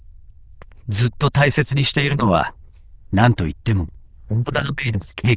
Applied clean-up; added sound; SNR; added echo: neural diffusion model UNIVERSE++.